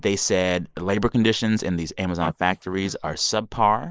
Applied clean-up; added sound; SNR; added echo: neural mask model Resemble Enhance denoiser.